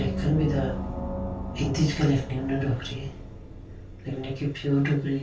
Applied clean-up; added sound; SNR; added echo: none; Gong; 6 dB; reverberation time 0.2 s.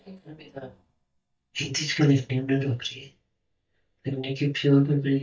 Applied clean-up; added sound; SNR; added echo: neural mask model DeepFilterNet 3.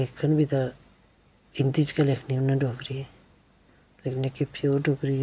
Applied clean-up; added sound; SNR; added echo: none; none; none; none.